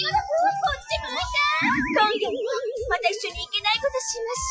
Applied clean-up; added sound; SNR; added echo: classical method Wiener filter.